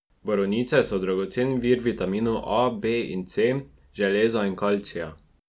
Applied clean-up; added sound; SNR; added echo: none; none; none; none.